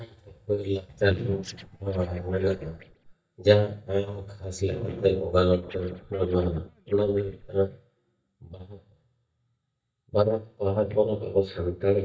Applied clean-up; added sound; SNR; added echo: neural mask model DeepFilterNet 3.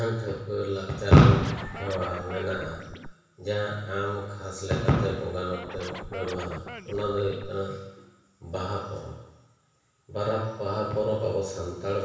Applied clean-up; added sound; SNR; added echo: none; Scratching (performance technique); 13 dB; reverberation time 1.1 s.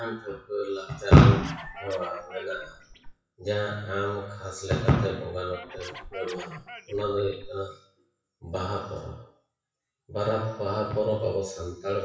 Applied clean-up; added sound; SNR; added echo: classical method WPE with log-MMSE.